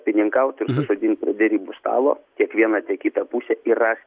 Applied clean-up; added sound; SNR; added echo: none; none; none; none.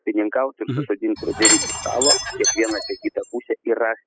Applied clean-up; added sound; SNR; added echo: classical method spectral subtraction.